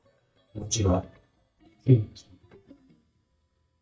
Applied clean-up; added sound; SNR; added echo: neural mask model DeepFilterNet 3.